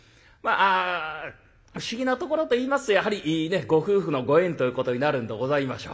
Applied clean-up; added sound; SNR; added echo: none; none; none; none.